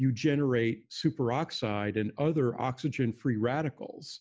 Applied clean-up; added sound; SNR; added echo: none; none; none; none.